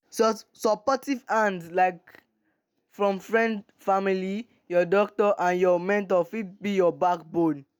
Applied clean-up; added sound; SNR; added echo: none; none; none; none.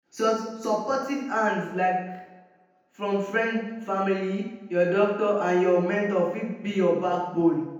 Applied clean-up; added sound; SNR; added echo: none; none; none; reverberation time 0.9 s.